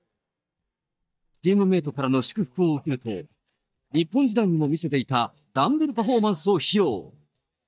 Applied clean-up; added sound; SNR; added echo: neural mask model DeepFilterNet 3.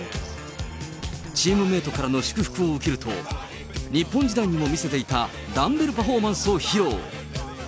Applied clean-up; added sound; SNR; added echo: none; none; none; none.